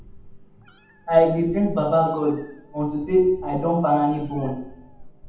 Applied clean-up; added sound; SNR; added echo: none; Meow; 18 dB; reverberation time 0.8 s.